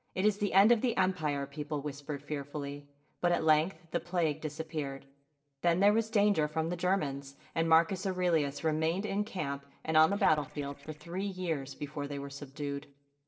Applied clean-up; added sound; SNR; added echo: neural separator model SepFormer DNS4.